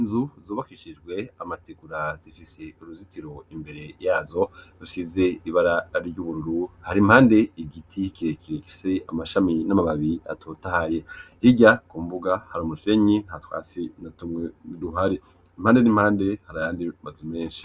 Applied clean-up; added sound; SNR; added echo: none; none; none; none.